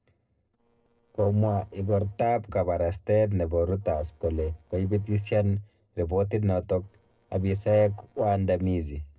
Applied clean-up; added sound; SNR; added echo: neural separator model SepFormer DNS4.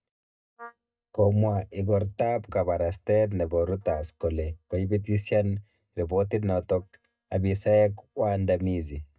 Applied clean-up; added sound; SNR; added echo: neural mask model DeepFilterNet 3.